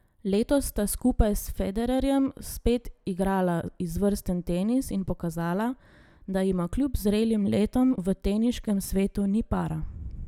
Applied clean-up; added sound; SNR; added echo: none; none; none; none.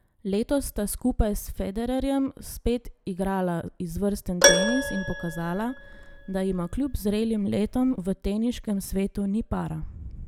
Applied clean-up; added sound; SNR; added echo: none; Keyboard (musical); 0 dB; none.